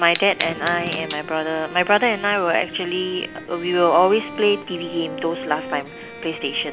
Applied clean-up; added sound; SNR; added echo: none; Bowed string instrument + Fire; 12 dB; none.